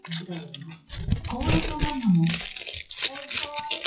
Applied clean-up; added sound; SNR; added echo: classical method WPE with log-MMSE.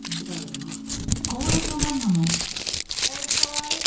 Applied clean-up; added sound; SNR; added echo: none; Crumpling, crinkling; -3 dB; reverberation time 0.7 s.